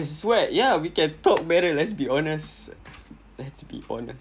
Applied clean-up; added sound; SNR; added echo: none; none; none; none.